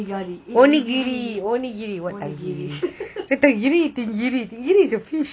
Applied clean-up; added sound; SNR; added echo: none; none; none; none.